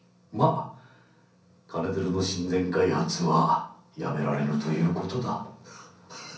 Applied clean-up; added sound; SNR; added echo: none; none; none; reverberation time 0.6 s.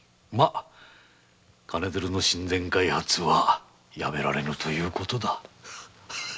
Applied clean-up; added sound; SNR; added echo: none; none; none; none.